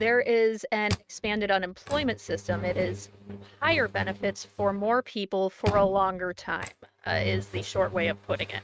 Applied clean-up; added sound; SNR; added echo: neural mask model RNNoise.